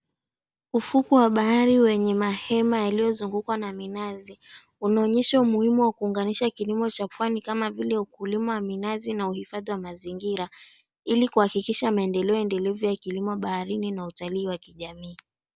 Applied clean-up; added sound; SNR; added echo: none; none; none; none.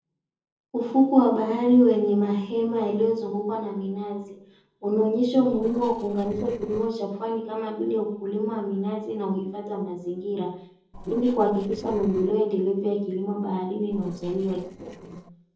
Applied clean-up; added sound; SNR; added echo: neural separator model SepFormer DNS4.